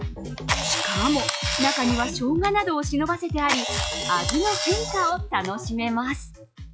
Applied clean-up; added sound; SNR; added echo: classical method log-MMSE.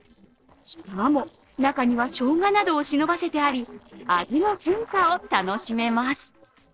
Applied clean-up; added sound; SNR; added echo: neural separator model SepFormer DNS4.